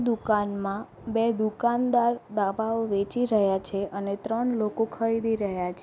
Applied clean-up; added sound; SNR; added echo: none; none; none; none.